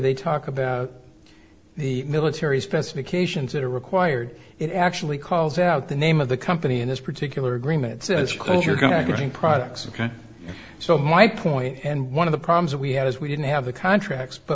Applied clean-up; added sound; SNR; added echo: none; none; none; none.